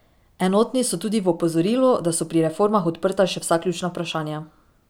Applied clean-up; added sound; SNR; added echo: none; none; none; none.